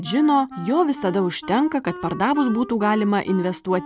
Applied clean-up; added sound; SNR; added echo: none; Wind instrument, woodwind instrument; 15 dB; none.